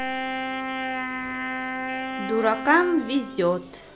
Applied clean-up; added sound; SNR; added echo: none; Wind instrument, woodwind instrument; 4 dB; none.